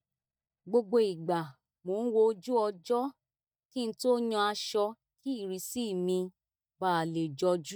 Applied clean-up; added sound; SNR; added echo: neural mask model DeepFilterNet 3.